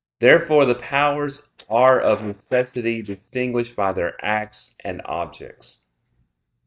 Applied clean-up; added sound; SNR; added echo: neural mask model DeepFilterNet 3.